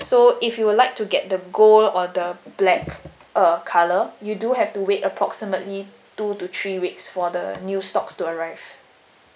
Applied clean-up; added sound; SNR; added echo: none; none; none; none.